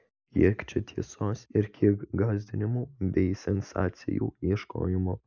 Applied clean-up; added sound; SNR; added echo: neural mask model Resemble Enhance denoiser.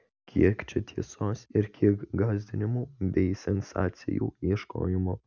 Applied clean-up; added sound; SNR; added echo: none; none; none; none.